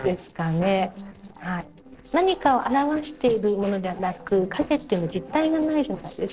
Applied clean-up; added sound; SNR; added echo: neural separator model SepFormer DNS4.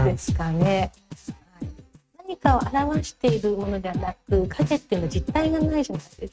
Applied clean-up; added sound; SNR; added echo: neural mask model RNNoise.